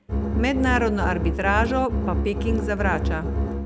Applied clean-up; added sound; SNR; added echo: none; Bowed string instrument; 0 dB; none.